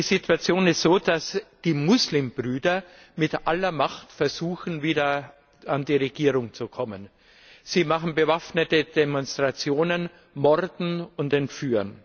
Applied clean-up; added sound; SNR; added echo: none; none; none; none.